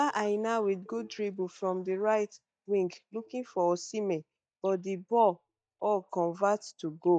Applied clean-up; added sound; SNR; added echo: neural mask model DeepFilterNet 3.